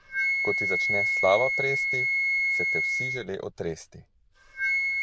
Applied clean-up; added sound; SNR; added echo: neural diffusion model UNIVERSE++.